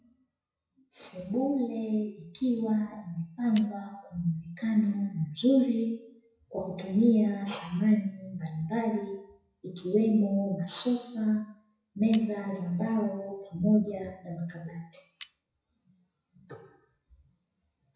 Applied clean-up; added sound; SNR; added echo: classical method WPE with log-MMSE.